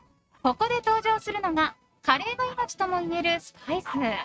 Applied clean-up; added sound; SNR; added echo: neural mask model RNNoise.